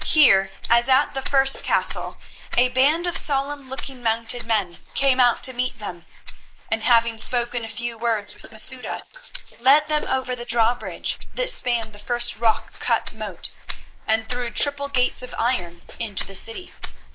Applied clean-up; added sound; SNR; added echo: neural mask model Resemble Enhance denoiser.